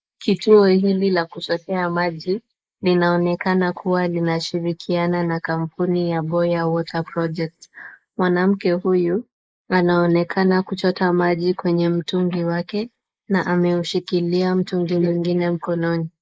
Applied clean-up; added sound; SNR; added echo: neural mask model Resemble Enhance denoiser.